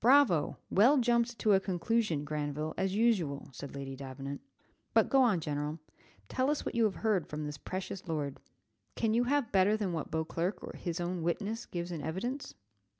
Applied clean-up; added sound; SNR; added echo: none; none; none; none.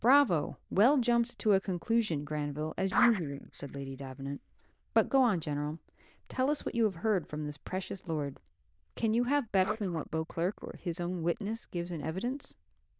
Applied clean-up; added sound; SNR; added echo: neural diffusion model UNIVERSE++.